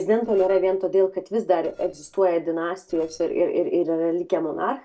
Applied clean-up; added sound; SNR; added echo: neural separator model SepFormer DNS4.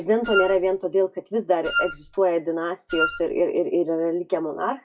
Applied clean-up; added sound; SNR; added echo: classical method WPE with log-MMSE.